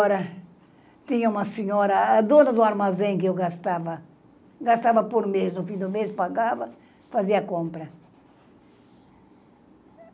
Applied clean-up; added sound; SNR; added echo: none; none; none; none.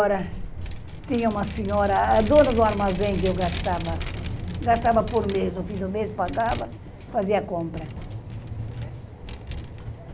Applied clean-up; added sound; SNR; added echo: none; Vehicle; 7 dB; none.